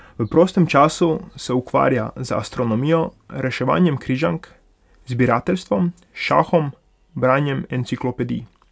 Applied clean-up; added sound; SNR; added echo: none; none; none; none.